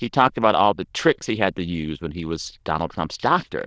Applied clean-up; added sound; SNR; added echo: neural diffusion model UNIVERSE++.